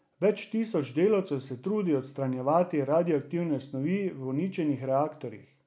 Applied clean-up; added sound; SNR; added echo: none; none; none; none.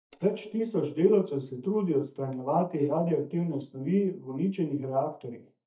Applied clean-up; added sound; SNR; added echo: neural mask model DeepFilterNet 3.